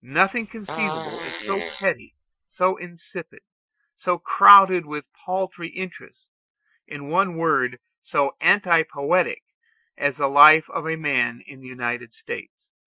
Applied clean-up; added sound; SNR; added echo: classical method Wiener filter.